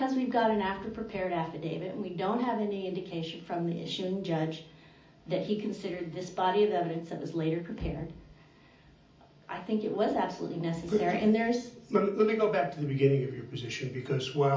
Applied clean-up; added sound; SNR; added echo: none; none; none; reverberation time 0.4 s.